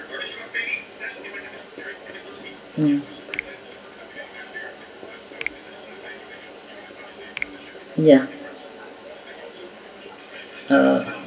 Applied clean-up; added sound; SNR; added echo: none; Finger snapping; 13 dB; reverberation time 0.2 s.